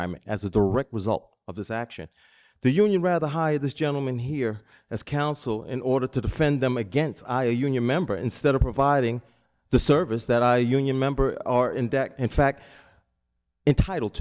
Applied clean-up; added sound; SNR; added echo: neural mask model DeepFilterNet 3.